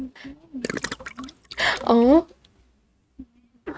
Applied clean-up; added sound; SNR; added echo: neural mask model RNNoise.